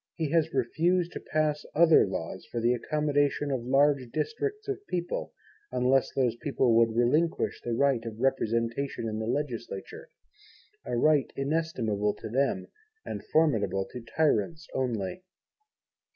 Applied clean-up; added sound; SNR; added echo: none; none; none; none.